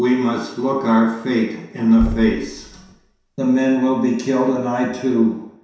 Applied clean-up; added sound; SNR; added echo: none; Knock; 14 dB; reverberation time 0.7 s.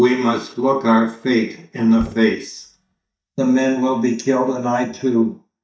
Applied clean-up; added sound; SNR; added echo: neural mask model DeepFilterNet 3.